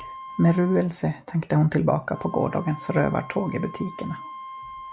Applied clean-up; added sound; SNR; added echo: none; Wind instrument, woodwind instrument; 16 dB; none.